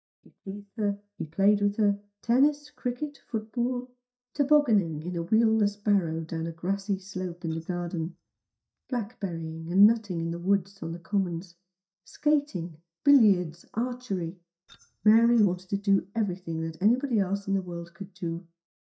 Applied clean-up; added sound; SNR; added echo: neural mask model DeepFilterNet 3.